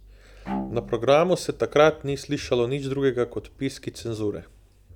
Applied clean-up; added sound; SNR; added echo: none; Bowed string instrument; 14 dB; none.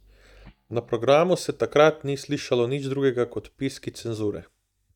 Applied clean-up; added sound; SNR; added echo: neural mask model DeepFilterNet 3.